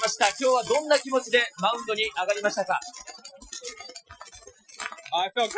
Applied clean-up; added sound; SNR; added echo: classical method Wiener filter.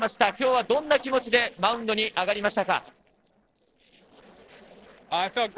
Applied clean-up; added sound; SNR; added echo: neural separator model SepFormer DNS4.